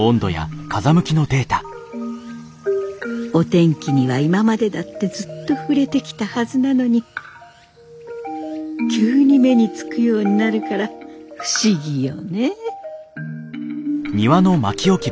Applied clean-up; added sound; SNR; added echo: none; none; none; none.